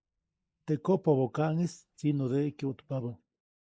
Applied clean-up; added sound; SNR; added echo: neural mask model Resemble Enhance denoiser.